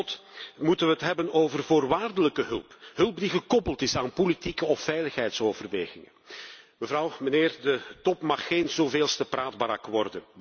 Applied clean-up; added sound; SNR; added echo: none; none; none; none.